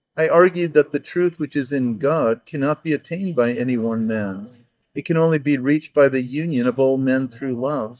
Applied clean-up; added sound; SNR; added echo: neural mask model DeepFilterNet 3.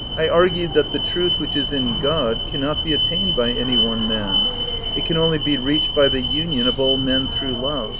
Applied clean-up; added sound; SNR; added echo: none; Alarm; 1 dB; none.